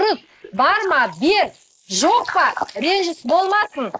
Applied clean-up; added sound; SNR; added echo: neural mask model Resemble Enhance denoiser.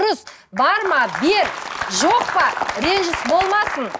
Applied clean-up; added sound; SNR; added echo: none; none; none; none.